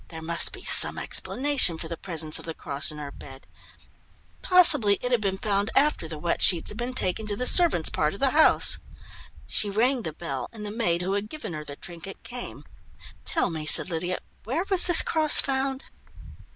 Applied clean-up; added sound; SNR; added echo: none; Wind; 16 dB; none.